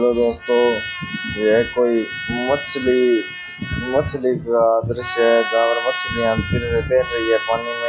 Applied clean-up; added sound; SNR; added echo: classical method log-MMSE.